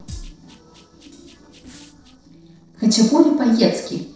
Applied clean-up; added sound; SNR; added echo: neural separator model SepFormer DNS4.